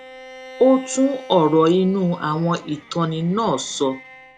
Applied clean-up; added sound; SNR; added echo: none; Bowed string instrument; 20 dB; none.